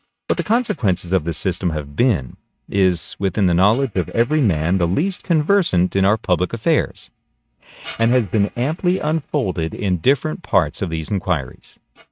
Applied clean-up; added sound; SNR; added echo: neural mask model RNNoise.